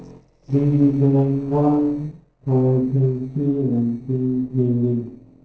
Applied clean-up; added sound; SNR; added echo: neural separator model SepFormer DNS4.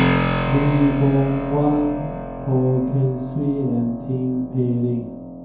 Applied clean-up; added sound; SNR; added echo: none; Keyboard (musical); 5 dB; reverberation time 0.9 s.